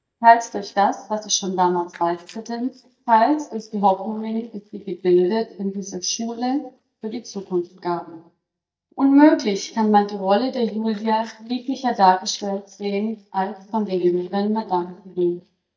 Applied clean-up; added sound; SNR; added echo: neural mask model DeepFilterNet 3.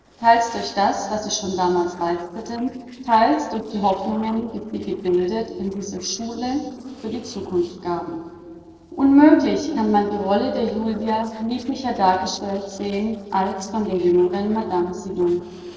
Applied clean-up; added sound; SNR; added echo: neural separator model SepFormer DNS4.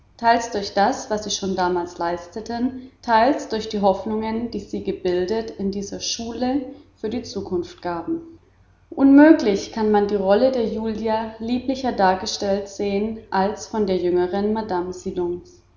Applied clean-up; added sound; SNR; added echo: none; none; none; none.